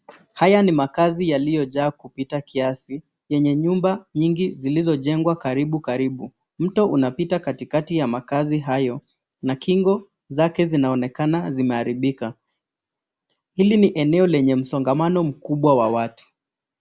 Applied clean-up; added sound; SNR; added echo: none; none; none; none.